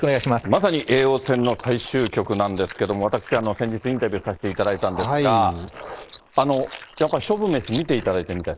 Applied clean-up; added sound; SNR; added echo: neural mask model Resemble Enhance denoiser.